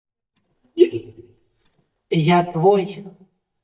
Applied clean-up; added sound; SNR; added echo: neural mask model DeepFilterNet 3.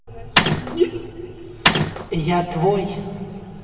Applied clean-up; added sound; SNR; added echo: none; Mechanisms; -4 dB; reverberation time 2.3 s.